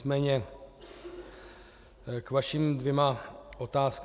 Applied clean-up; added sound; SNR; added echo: none; none; none; none.